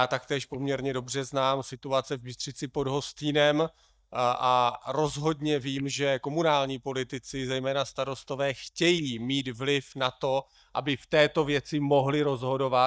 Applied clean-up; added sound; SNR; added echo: neural mask model DeepFilterNet 3.